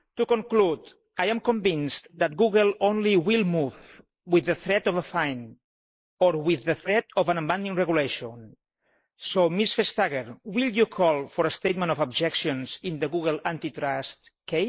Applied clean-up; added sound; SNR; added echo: neural mask model Resemble Enhance denoiser.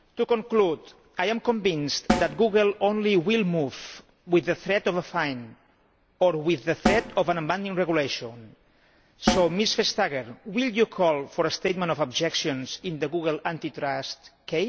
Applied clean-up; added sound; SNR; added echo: none; Snare drum; 6 dB; none.